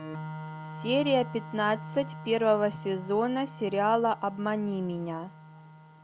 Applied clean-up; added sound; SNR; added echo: none; Organ; 13 dB; none.